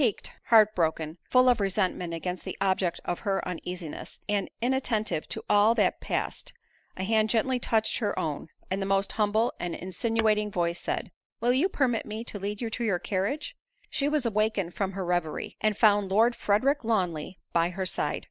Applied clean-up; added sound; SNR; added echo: neural separator model SepFormer DNS4.